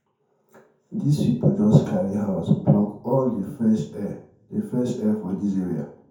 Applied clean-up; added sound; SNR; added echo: none; none; none; reverberation time 0.6 s.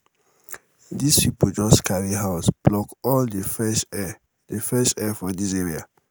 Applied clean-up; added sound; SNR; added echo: none; none; none; none.